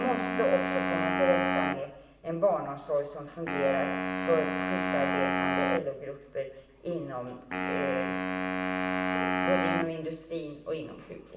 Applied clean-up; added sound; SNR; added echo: none; Wind instrument, woodwind instrument; 0 dB; reverberation time 1.1 s.